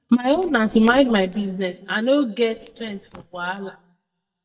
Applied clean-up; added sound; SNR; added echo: neural mask model DeepFilterNet 3.